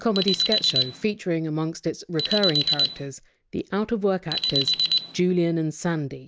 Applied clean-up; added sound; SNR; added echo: none; Alarm; 2 dB; none.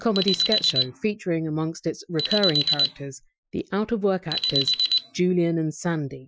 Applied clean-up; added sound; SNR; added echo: classical method Wiener filter.